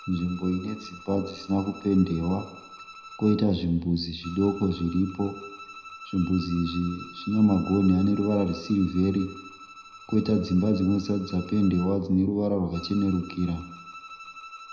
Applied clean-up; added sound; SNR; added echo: none; Bowed string instrument; 18 dB; reverberation time 0.8 s.